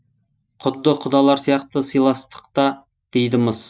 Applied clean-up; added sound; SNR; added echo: neural mask model DeepFilterNet 3.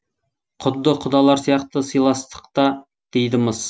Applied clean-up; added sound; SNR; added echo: none; none; none; none.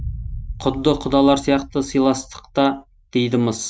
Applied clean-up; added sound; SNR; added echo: none; Boom; 14 dB; none.